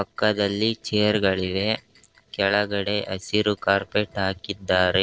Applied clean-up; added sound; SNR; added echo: neural separator model SepFormer DNS4.